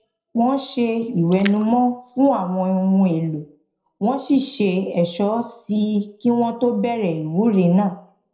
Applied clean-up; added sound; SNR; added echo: neural separator model SepFormer DNS4.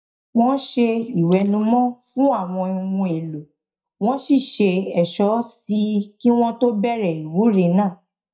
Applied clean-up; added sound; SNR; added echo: neural mask model DeepFilterNet 3.